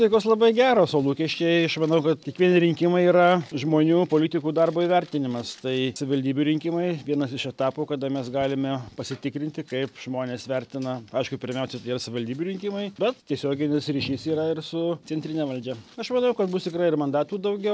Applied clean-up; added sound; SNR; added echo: none; none; none; none.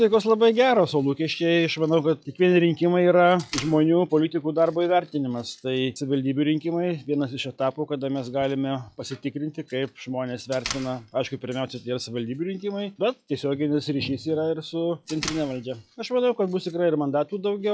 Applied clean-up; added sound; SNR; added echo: classical method log-MMSE.